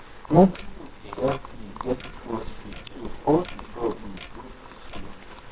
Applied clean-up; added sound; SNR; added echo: neural separator model SepFormer WHAMR!.